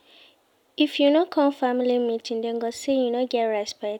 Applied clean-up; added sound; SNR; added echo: none; none; none; none.